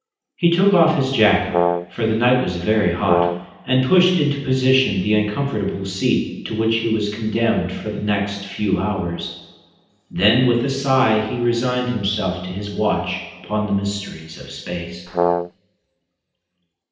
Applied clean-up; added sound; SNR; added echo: none; Brass instrument; 0 dB; reverberation time 0.9 s.